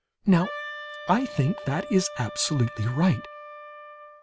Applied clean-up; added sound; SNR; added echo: none; Wind instrument, woodwind instrument; 13 dB; none.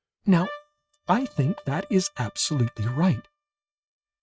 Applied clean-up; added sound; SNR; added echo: neural mask model RNNoise.